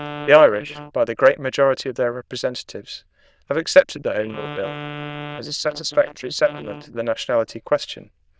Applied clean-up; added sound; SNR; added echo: neural diffusion model UNIVERSE++.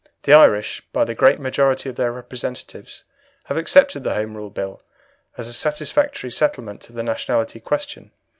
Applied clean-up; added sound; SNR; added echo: none; none; none; none.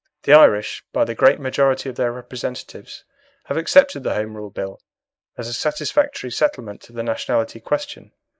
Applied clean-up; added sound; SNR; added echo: neural mask model Resemble Enhance denoiser.